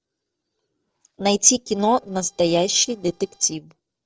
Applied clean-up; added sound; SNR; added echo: neural separator model SepFormer DNS4.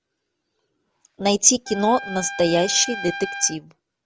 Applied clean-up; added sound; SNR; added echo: none; Trumpet; 12 dB; none.